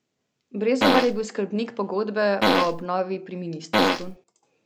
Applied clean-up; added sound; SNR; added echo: none; Fart; -5 dB; none.